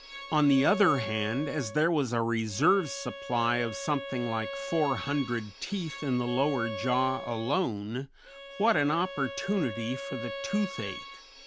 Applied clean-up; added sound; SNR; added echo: none; Bowed string instrument; 11 dB; none.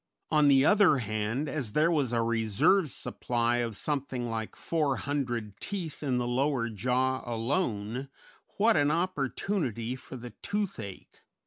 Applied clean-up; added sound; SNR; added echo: none; none; none; none.